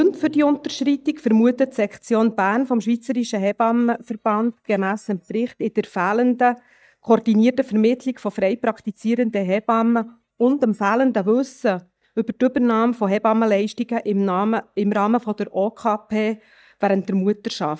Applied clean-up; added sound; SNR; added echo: neural mask model DeepFilterNet 3.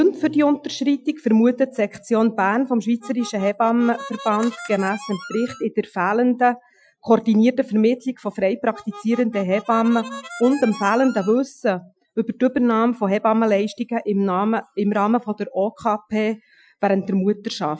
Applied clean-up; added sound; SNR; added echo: classical method Wiener filter.